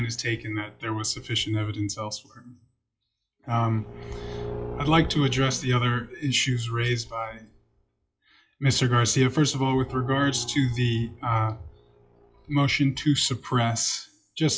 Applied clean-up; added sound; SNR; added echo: classical method WPE with log-MMSE.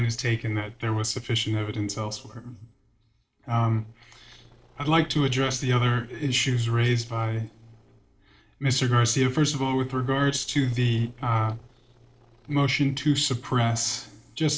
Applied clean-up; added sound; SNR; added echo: neural separator model SepFormer DNS4.